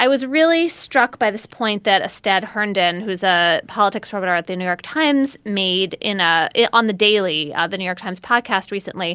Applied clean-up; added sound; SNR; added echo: none; none; none; none.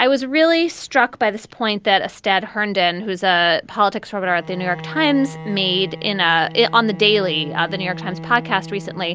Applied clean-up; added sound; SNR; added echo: none; Bowed string instrument; 16 dB; none.